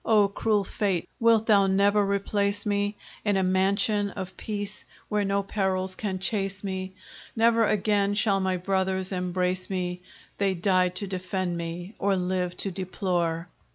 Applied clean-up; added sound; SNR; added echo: none; none; none; none.